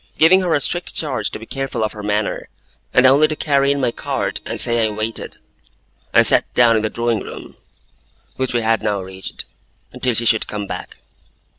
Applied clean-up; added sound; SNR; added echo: neural separator model SepFormer DNS4.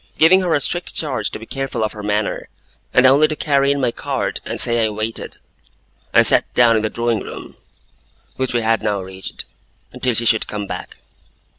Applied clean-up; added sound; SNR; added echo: none; none; none; none.